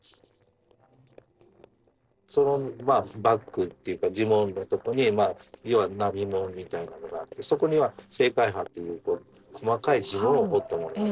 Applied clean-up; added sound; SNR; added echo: neural separator model SepFormer DNS4.